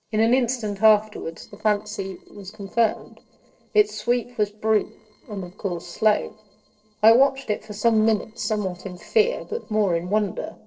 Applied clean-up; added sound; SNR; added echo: neural separator model SepFormer DNS4.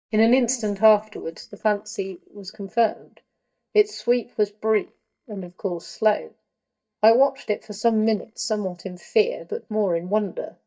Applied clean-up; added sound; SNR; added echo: neural mask model DeepFilterNet 3.